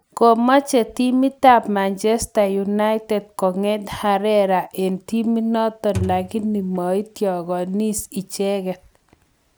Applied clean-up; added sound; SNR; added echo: none; Thump, thud; 11 dB; none.